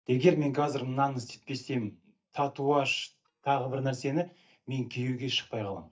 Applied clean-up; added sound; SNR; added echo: neural mask model DeepFilterNet 3.